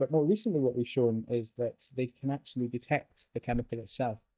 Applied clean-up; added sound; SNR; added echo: neural mask model DeepFilterNet 3.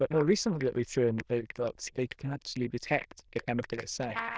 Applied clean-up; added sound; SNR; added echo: neural diffusion model UNIVERSE++.